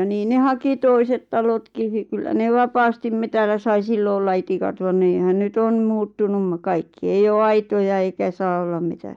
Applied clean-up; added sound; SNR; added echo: neural mask model DeepFilterNet 3.